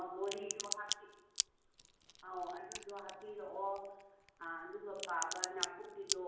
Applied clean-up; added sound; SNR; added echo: none; Crack; 1 dB; reverberation time 1.0 s.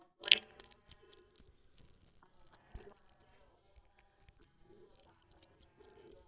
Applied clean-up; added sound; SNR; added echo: neural mask model DeepFilterNet 3.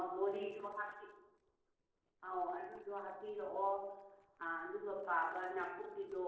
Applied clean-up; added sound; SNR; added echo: neural separator model SepFormer DNS4.